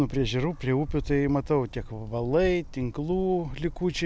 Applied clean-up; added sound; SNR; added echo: none; none; none; none.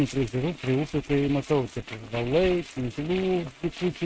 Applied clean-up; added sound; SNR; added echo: neural mask model RNNoise.